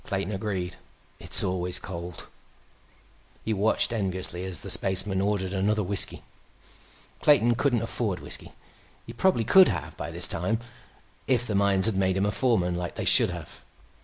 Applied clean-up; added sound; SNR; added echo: none; none; none; none.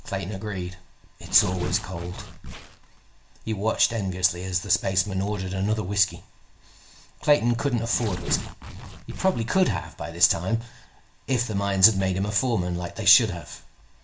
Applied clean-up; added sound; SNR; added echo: none; Tearing; 14 dB; reverberation time 0.3 s.